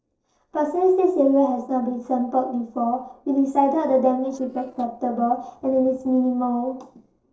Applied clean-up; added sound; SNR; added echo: neural separator model SepFormer DNS4.